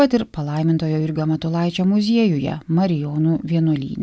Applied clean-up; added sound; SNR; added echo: none; none; none; none.